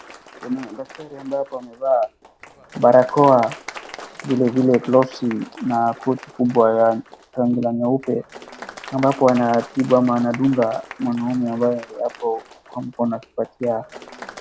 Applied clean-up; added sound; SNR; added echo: none; Applause; 19 dB; none.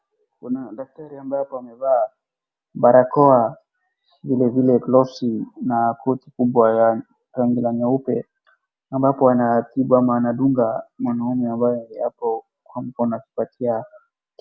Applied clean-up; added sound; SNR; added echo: none; none; none; none.